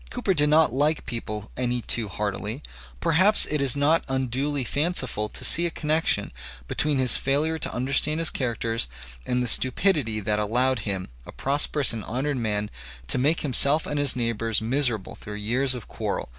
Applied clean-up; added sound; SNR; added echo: none; none; none; none.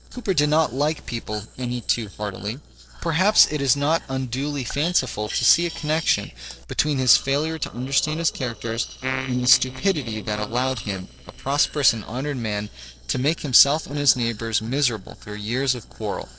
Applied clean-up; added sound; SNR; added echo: neural separator model SepFormer DNS4.